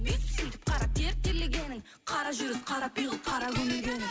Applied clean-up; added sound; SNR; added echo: none; none; none; none.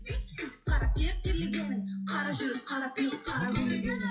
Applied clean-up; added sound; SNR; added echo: classical method WPE with log-MMSE.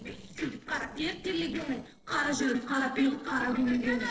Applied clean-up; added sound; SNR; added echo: neural separator model SepFormer DNS4.